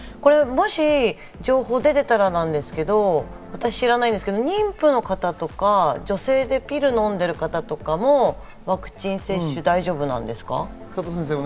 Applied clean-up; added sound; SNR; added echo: none; none; none; none.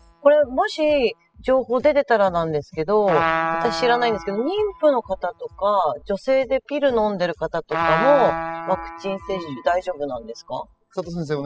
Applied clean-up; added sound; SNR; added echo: classical method spectral subtraction.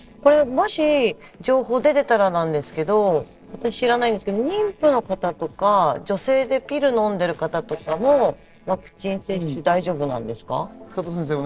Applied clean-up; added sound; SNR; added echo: neural separator model SepFormer DNS4.